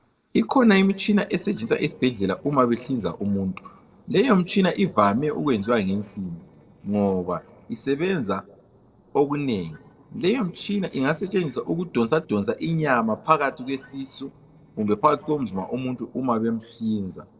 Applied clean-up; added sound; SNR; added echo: neural separator model SepFormer DNS4.